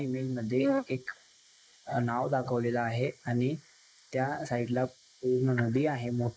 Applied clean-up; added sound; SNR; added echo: neural mask model Resemble Enhance denoiser.